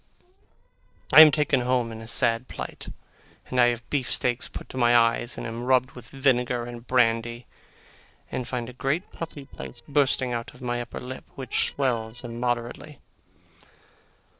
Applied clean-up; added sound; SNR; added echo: neural separator model SepFormer DNS4.